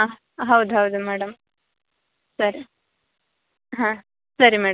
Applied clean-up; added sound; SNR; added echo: none; none; none; none.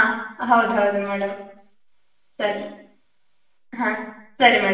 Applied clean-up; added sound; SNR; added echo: none; none; none; reverberation time 0.6 s.